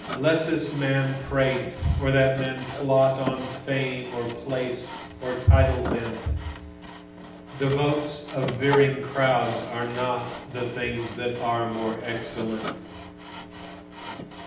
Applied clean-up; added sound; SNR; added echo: none; Sawing; 13 dB; reverberation time 0.8 s.